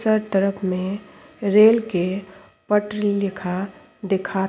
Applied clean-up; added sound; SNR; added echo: none; none; none; none.